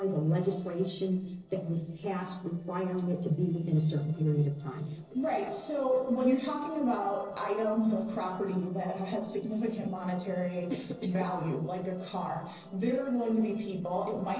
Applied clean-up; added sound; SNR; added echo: neural separator model SepFormer DNS4.